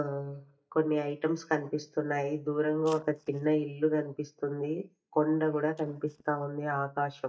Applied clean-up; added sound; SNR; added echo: neural mask model DeepFilterNet 3.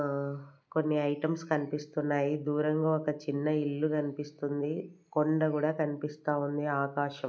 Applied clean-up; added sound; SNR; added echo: none; none; none; none.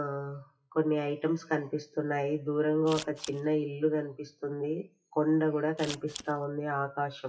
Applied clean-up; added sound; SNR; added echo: classical method WPE with log-MMSE.